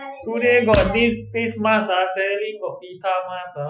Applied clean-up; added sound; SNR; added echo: classical method Wiener filter.